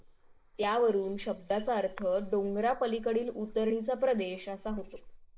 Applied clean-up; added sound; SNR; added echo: neural mask model Resemble Enhance denoiser.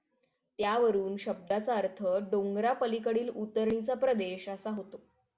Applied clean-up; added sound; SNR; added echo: none; none; none; none.